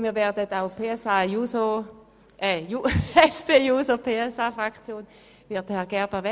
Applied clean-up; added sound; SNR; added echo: none; none; none; none.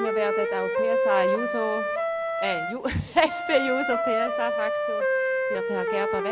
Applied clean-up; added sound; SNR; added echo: none; Wind instrument, woodwind instrument; -3 dB; none.